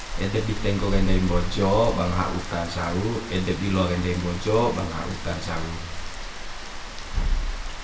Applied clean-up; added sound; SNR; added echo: none; Rain; 2 dB; reverberation time 1.0 s.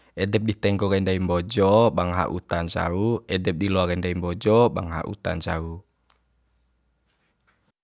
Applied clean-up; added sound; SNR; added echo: none; none; none; none.